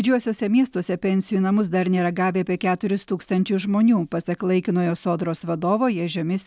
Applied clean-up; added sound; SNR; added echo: none; none; none; none.